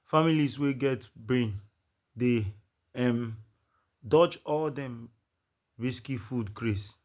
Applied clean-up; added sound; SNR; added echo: none; none; none; none.